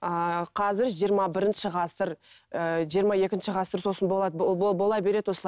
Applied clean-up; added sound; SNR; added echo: none; none; none; none.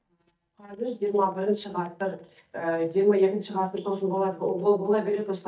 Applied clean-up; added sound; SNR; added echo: neural mask model DeepFilterNet 3.